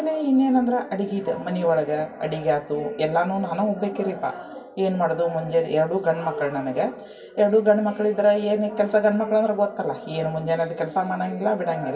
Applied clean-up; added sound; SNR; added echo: none; none; none; reverberation time 0.2 s.